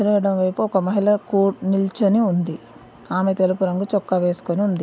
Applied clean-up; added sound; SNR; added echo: none; none; none; none.